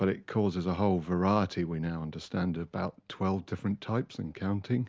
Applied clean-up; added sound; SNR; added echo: none; none; none; none.